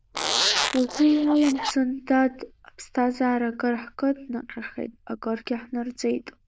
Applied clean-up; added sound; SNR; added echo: neural diffusion model UNIVERSE++.